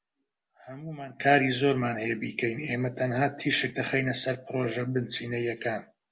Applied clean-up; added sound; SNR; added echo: none; none; none; none.